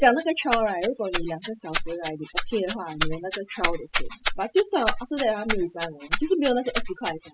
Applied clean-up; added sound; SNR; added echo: classical method spectral subtraction.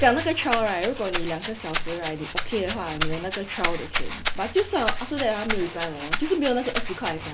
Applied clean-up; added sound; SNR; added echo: none; Rattle (instrument); 3 dB; none.